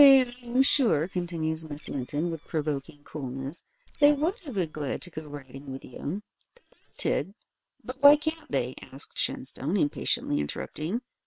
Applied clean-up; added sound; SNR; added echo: neural separator model SepFormer WHAM!.